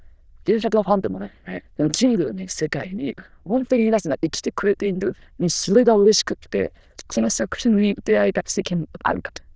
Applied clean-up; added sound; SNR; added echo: neural diffusion model UNIVERSE++.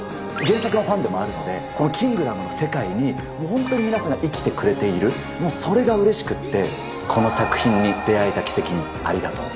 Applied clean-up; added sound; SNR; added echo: none; Guitar; 15 dB; none.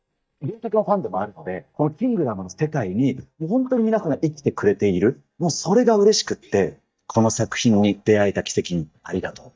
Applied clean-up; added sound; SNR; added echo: neural mask model DeepFilterNet 3.